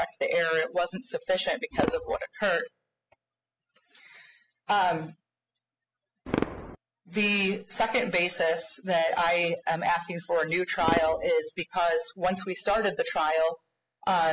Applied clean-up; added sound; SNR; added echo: classical method spectral subtraction.